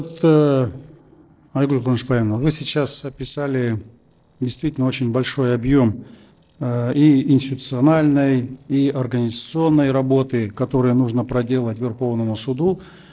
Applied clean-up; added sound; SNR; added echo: neural separator model SepFormer DNS4.